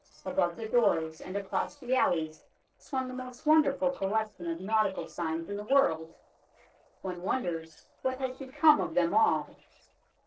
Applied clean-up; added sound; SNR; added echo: neural separator model SepFormer DNS4.